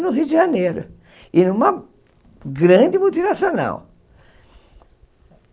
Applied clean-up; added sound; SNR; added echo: none; none; none; none.